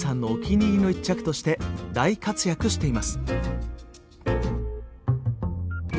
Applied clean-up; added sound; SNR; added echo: none; Telephone; 19 dB; none.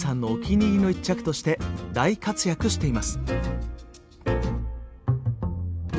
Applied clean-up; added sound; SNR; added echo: none; none; none; none.